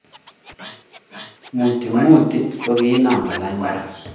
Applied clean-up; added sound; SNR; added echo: none; Scratching (performance technique); 13 dB; reverberation time 0.8 s.